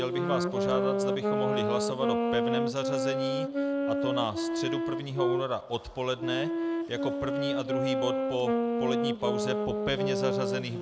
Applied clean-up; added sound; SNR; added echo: none; Wind instrument, woodwind instrument; -4 dB; none.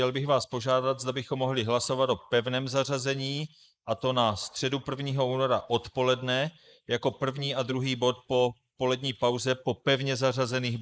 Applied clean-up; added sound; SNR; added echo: neural mask model Resemble Enhance denoiser.